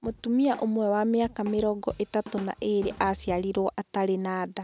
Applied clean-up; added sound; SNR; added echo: none; Drum / Drum kit; 18 dB; none.